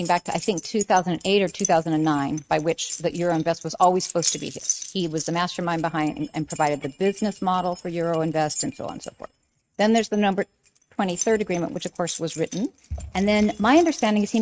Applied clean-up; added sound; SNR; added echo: neural mask model RNNoise.